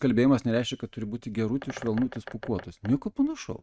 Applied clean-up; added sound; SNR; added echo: neural mask model RNNoise.